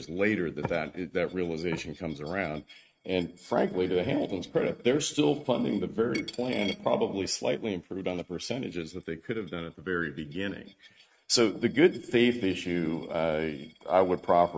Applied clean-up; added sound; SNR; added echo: neural mask model RNNoise.